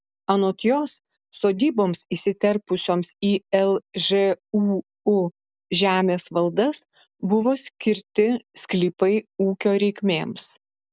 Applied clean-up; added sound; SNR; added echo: none; none; none; none.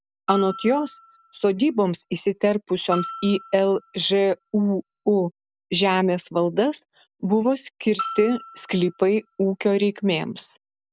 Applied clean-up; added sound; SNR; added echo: none; Bell; 14 dB; none.